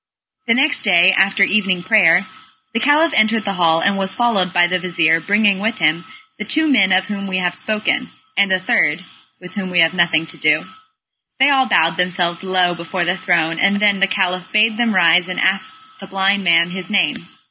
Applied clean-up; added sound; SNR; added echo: none; none; none; none.